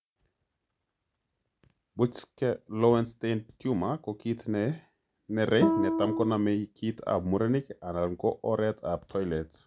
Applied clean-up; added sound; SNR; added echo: none; Guitar; -2 dB; none.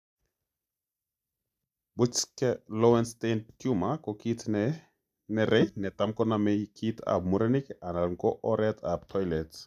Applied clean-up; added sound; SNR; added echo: neural mask model DeepFilterNet 3.